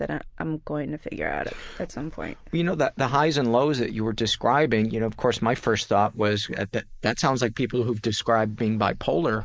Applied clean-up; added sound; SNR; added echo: neural mask model Resemble Enhance denoiser.